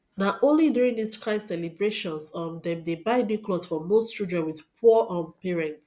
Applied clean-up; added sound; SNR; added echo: none; none; none; none.